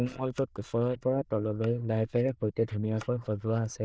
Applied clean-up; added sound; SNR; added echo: neural diffusion model UNIVERSE++.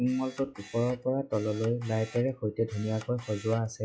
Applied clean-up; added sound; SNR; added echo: classical method log-MMSE.